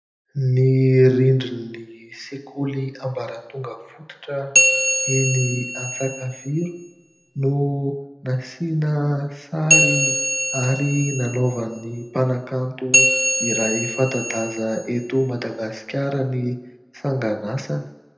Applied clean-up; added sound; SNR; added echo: none; Bell; -1 dB; reverberation time 0.8 s.